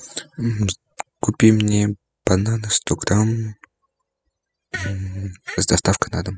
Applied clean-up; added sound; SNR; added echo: classical method spectral subtraction.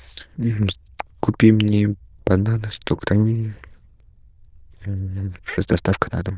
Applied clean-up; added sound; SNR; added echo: neural diffusion model UNIVERSE++.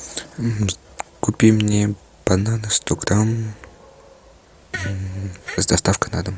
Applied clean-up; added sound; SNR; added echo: none; Fart; 14 dB; none.